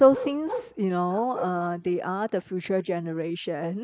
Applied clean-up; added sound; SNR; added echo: neural mask model Resemble Enhance denoiser.